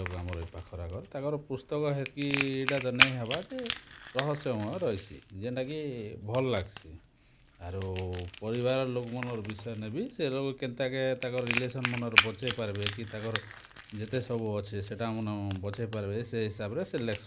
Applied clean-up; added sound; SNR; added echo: none; Crackle; 4 dB; none.